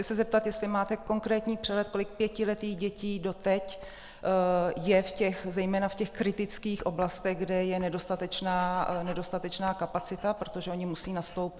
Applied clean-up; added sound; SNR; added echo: none; Writing; 17 dB; none.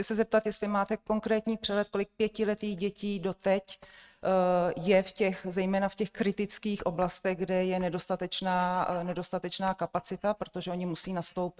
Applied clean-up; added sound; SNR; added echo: neural mask model RNNoise.